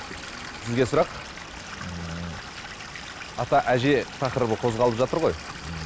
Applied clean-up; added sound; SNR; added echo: none; Stream / Liquid; 11 dB; none.